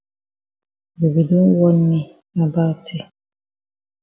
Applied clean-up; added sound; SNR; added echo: none; none; none; none.